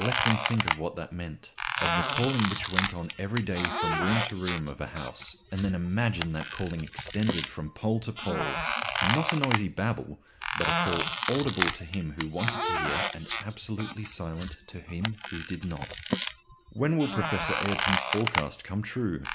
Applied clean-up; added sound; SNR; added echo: none; Squeak; 1 dB; none.